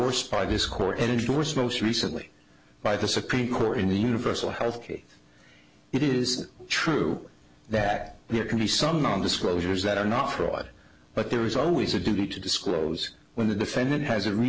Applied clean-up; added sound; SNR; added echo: none; none; none; none.